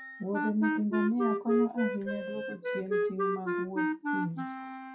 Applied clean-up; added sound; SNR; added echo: classical method WPE with log-MMSE.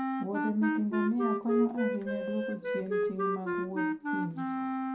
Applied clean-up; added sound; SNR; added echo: none; Wind instrument, woodwind instrument; -1 dB; reverberation time 0.4 s.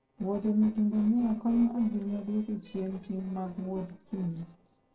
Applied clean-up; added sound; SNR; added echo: neural separator model SepFormer DNS4.